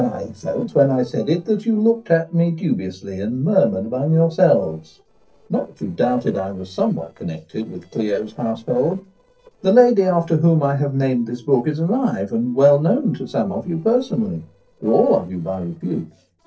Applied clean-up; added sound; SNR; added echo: neural separator model SepFormer DNS4.